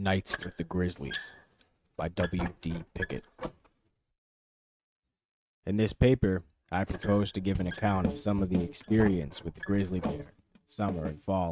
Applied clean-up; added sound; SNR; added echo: neural mask model RNNoise.